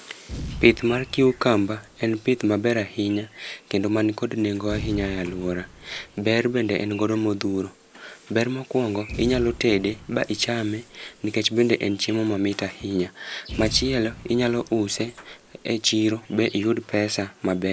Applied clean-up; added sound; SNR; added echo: none; Boom; 17 dB; none.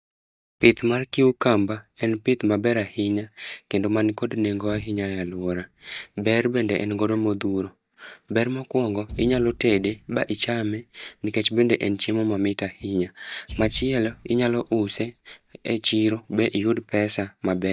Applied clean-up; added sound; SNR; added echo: neural mask model DeepFilterNet 3.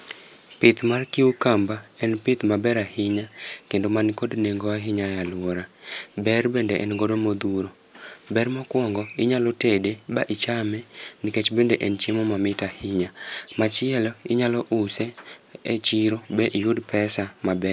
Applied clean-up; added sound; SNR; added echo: none; none; none; none.